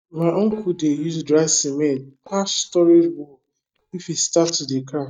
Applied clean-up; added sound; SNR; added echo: neural mask model DeepFilterNet 3.